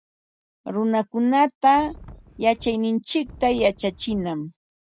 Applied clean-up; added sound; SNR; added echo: none; Wind; 19 dB; none.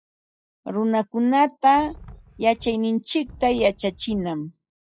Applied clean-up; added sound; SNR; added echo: classical method log-MMSE.